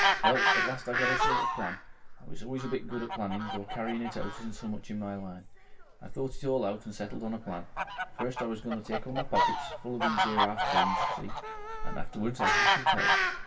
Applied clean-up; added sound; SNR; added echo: none; Fowl; -3 dB; reverberation time 0.2 s.